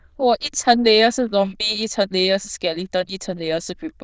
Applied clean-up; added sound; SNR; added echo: neural diffusion model UNIVERSE++.